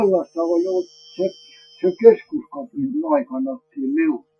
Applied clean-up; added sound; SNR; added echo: classical method Wiener filter.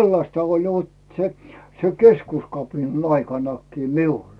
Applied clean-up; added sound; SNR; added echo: none; none; none; none.